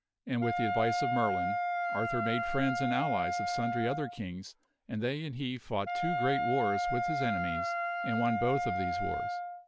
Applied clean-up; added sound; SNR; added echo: none; Wind instrument, woodwind instrument; 0 dB; none.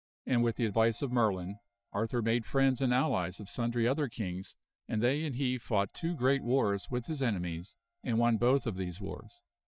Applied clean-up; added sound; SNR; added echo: neural mask model DeepFilterNet 3.